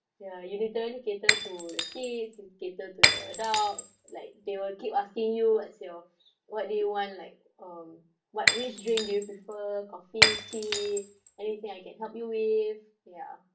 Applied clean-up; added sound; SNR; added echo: none; Shatter; -3 dB; reverberation time 0.3 s.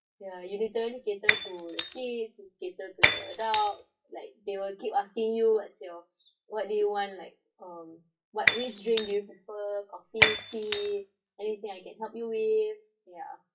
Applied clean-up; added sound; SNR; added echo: classical method WPE with log-MMSE.